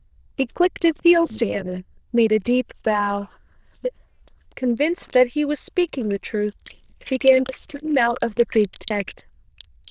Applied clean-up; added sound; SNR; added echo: neural diffusion model UNIVERSE++.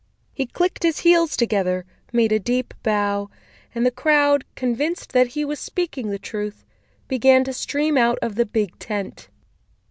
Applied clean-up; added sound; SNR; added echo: none; none; none; none.